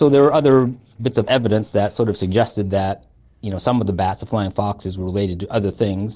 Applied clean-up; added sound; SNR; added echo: neural separator model SepFormer DNS4.